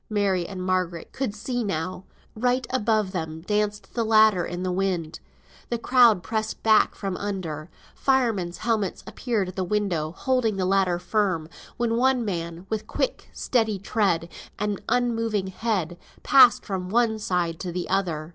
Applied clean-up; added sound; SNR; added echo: none; none; none; none.